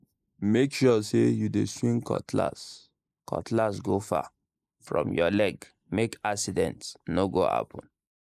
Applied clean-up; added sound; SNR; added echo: neural mask model Resemble Enhance denoiser.